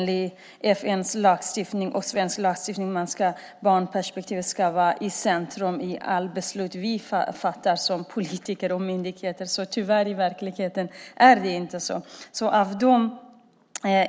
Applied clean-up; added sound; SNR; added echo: none; none; none; none.